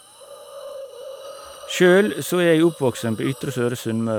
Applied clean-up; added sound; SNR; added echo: none; Hiss; 18 dB; none.